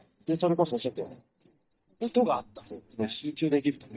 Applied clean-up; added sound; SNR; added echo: neural mask model DeepFilterNet 3.